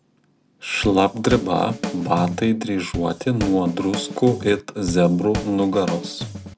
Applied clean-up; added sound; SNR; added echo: none; Drum kit; 9 dB; none.